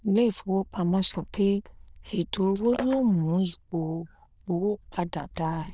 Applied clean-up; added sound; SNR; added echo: neural diffusion model UNIVERSE++.